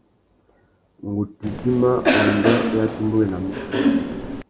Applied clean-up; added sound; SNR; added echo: none; Cough; -1 dB; none.